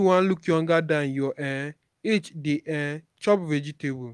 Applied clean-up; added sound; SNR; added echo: none; none; none; none.